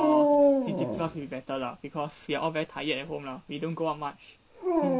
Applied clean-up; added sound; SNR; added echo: none; Dog; -5 dB; none.